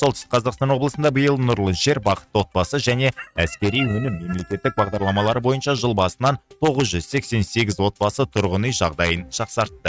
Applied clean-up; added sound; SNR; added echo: neural mask model RNNoise.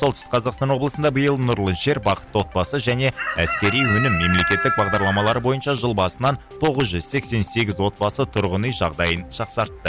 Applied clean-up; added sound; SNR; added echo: none; Chicken, rooster; 3 dB; none.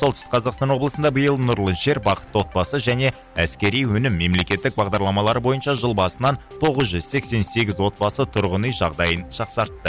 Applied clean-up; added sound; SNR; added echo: none; none; none; none.